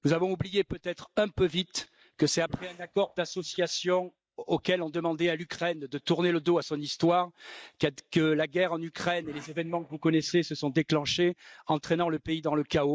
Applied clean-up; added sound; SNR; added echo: neural mask model DeepFilterNet 3.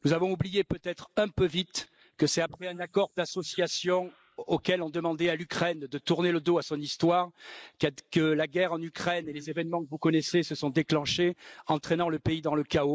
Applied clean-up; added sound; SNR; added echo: neural mask model Resemble Enhance denoiser.